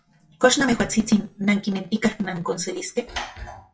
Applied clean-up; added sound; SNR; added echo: classical method WPE with log-MMSE.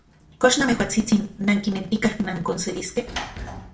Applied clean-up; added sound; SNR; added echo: none; Sliding door / Slam; 16 dB; reverberation time 0.4 s.